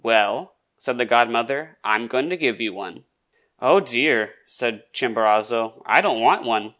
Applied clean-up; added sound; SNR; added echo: none; none; none; none.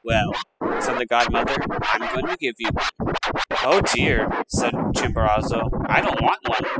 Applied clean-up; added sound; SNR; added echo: classical method spectral subtraction.